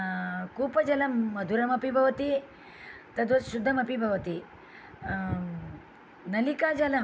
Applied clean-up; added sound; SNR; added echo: none; none; none; none.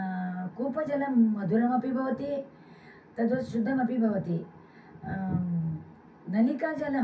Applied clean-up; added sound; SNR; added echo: none; none; none; reverberation time 0.3 s.